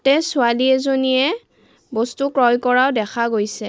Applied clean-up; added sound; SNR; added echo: neural mask model Resemble Enhance denoiser.